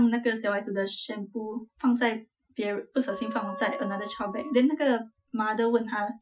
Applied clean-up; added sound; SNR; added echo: classical method Wiener filter.